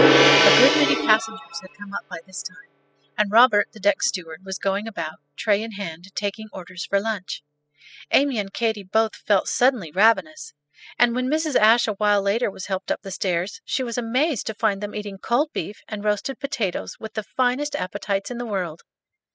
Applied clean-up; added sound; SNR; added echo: classical method spectral subtraction.